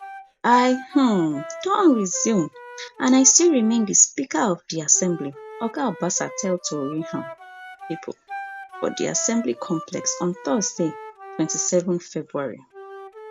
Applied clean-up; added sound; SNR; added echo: none; Wind instrument, woodwind instrument; 16 dB; none.